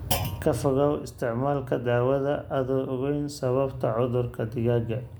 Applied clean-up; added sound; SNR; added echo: none; Thump, thud; 12 dB; none.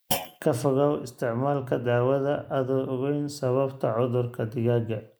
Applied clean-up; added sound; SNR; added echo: neural mask model Resemble Enhance denoiser.